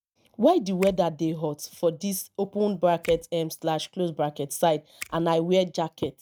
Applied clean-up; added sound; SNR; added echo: neural mask model RNNoise.